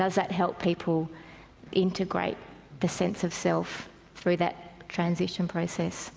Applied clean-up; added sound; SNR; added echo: none; none; none; none.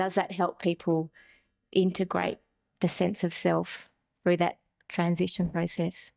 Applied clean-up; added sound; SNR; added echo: neural mask model DeepFilterNet 3.